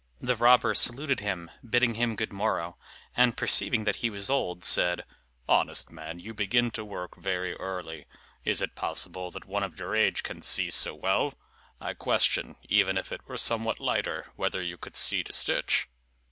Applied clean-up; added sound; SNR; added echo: none; none; none; none.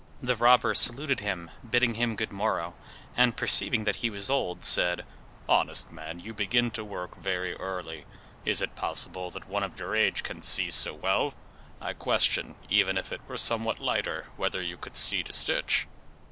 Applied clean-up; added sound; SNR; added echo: none; Wind; 17 dB; none.